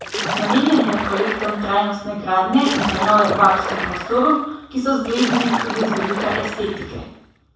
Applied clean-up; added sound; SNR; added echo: none; Splash, splatter; 6 dB; reverberation time 0.7 s.